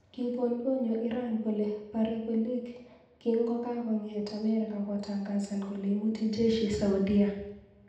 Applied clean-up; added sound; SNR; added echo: none; none; none; reverberation time 0.8 s.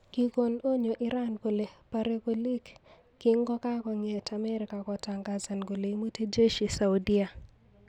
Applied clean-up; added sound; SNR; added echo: none; none; none; none.